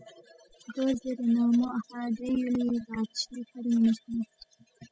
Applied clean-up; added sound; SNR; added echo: classical method spectral subtraction.